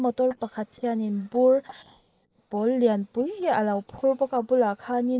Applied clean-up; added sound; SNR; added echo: neural mask model Resemble Enhance denoiser.